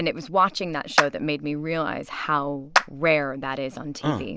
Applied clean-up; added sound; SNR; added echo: none; Clapping; 3 dB; none.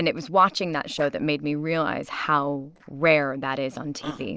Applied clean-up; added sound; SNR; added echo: neural separator model SepFormer DNS4.